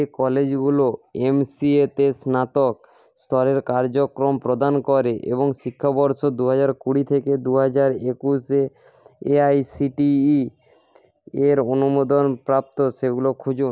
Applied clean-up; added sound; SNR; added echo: none; none; none; none.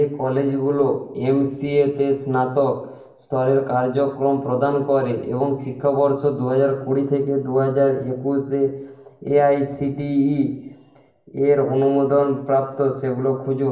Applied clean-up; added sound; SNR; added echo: none; none; none; reverberation time 0.7 s.